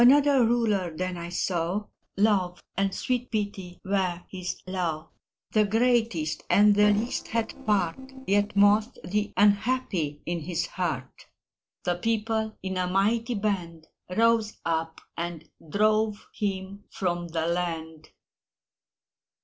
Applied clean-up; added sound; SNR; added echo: neural separator model SepFormer DNS4.